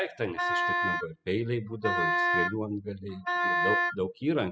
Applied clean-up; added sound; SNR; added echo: classical method spectral subtraction.